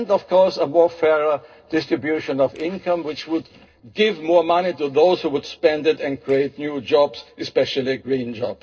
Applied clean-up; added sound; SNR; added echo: neural separator model SepFormer DNS4.